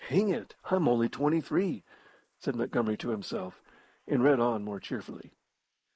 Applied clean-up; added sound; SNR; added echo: neural mask model Resemble Enhance denoiser.